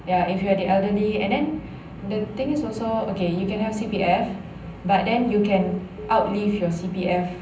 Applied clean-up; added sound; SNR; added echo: none; Telephone; 15 dB; reverberation time 0.6 s.